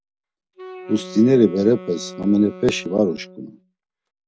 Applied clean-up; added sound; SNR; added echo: none; Wind instrument, woodwind instrument; 17 dB; none.